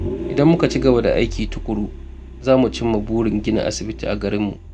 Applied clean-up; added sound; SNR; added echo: none; Vehicle; 9 dB; none.